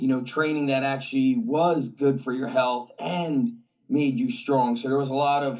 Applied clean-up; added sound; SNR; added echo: none; none; none; reverberation time 0.3 s.